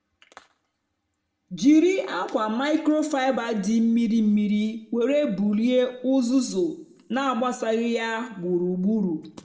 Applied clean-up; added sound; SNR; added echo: none; none; none; reverberation time 0.7 s.